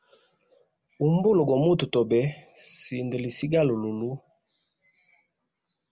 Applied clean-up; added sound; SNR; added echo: none; none; none; none.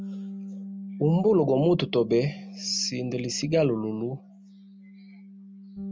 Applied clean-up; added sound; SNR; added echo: none; Bass guitar; 13 dB; none.